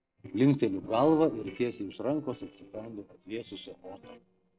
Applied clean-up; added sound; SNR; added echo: neural separator model SepFormer DNS4.